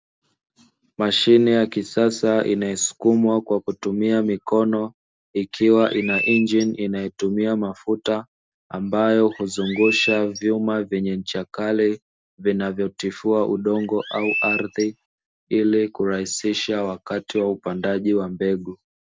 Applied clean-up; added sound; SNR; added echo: none; Chirp, tweet; 7 dB; none.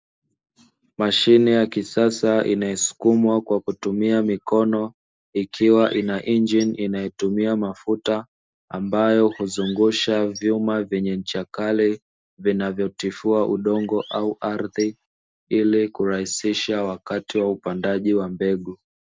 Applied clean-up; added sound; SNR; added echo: neural mask model Resemble Enhance denoiser.